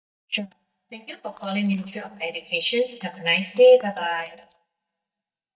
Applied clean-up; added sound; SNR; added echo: neural mask model DeepFilterNet 3.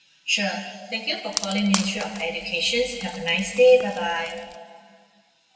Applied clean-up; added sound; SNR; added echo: none; Wood; 11 dB; reverberation time 2.3 s.